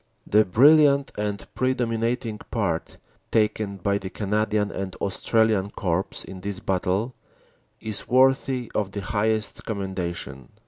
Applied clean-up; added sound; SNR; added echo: none; none; none; none.